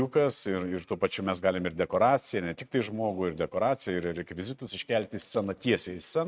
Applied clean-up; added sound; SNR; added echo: neural mask model RNNoise.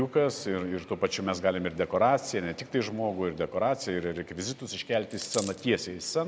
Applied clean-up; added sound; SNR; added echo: none; Coin (dropping); 11 dB; none.